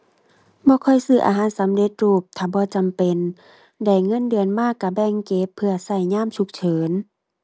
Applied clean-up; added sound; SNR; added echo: none; none; none; none.